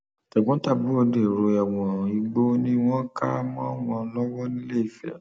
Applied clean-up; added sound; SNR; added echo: none; none; none; none.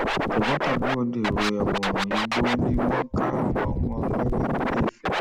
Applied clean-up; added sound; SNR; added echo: none; Scratching (performance technique); -4 dB; none.